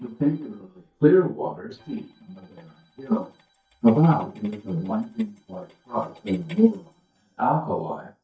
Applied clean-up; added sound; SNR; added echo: neural mask model DeepFilterNet 3.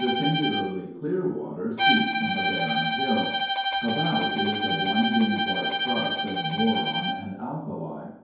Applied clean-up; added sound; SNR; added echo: none; Bowed string instrument; -2 dB; reverberation time 0.9 s.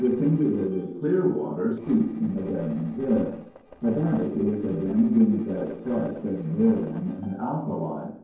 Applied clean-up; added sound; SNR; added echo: neural separator model SepFormer DNS4.